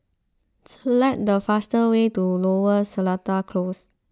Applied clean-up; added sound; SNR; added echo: none; none; none; none.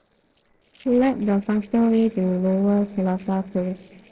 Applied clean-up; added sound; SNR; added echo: neural separator model SepFormer DNS4.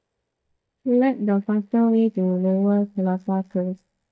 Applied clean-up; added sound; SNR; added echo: neural mask model DeepFilterNet 3.